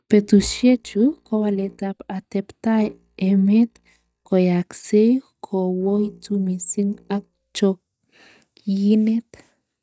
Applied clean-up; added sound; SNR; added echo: neural mask model DeepFilterNet 3.